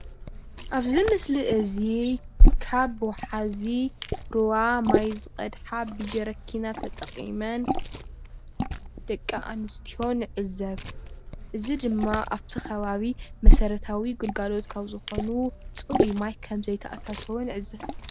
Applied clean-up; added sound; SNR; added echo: none; Liquid; -3 dB; none.